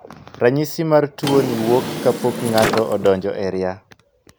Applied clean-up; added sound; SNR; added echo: none; Drawer open or close; 7 dB; none.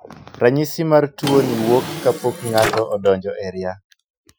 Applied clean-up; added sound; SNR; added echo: classical method Wiener filter.